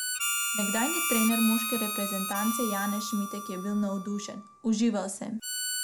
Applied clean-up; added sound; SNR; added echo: none; Harmonica; 3 dB; none.